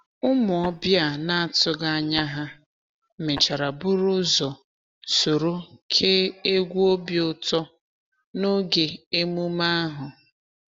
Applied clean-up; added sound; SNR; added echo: none; Tap; 16 dB; none.